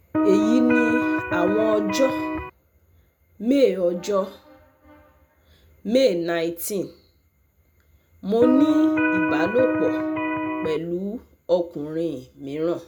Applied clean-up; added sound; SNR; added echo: none; Electric guitar; -2 dB; none.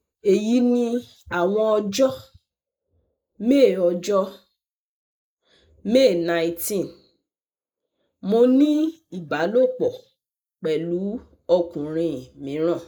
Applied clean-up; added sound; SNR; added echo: neural mask model Resemble Enhance denoiser.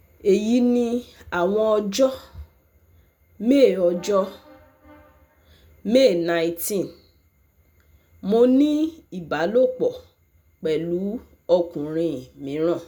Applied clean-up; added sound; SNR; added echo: none; none; none; none.